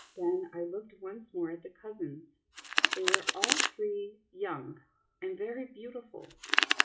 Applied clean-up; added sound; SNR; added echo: classical method WPE with log-MMSE.